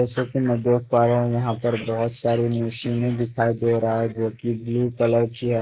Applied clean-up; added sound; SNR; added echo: neural mask model Resemble Enhance denoiser.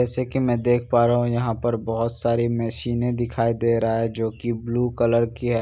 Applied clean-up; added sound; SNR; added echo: none; none; none; none.